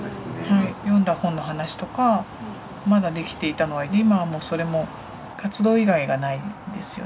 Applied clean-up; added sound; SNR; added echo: none; none; none; none.